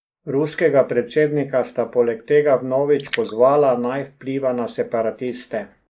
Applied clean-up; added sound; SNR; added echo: neural mask model Resemble Enhance denoiser.